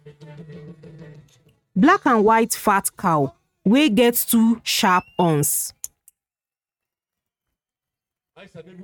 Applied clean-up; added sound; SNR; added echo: neural mask model RNNoise.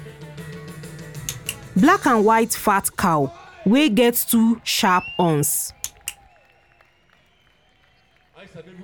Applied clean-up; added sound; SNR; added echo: none; Cheering; 19 dB; none.